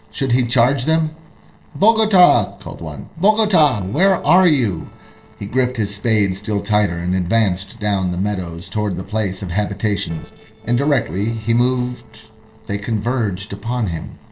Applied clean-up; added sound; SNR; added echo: neural separator model SepFormer DNS4.